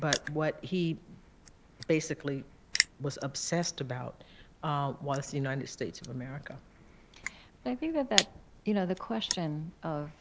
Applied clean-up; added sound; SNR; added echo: none; Crushing; 6 dB; none.